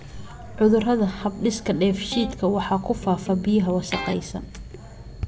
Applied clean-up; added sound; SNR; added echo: none; Electric guitar; 13 dB; none.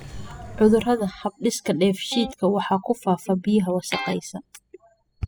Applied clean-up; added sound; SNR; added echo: classical method spectral subtraction.